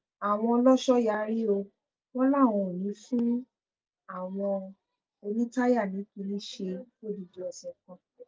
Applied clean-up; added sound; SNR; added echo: none; none; none; none.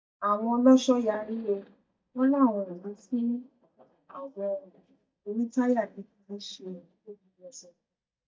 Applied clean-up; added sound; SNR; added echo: neural mask model DeepFilterNet 3.